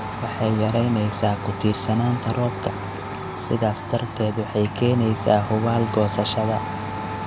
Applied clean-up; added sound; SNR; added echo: none; Domestic sounds, home sounds; 7 dB; none.